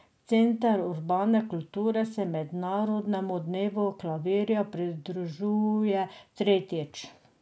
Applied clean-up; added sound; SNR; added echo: none; none; none; none.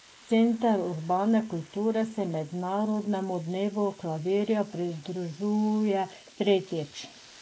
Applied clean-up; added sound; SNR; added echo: neural mask model Resemble Enhance denoiser.